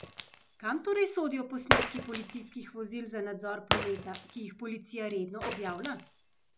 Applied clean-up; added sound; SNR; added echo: none; Shatter; -2 dB; none.